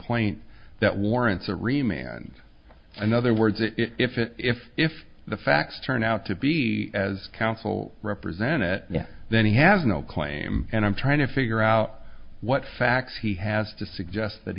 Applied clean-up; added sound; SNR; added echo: none; none; none; none.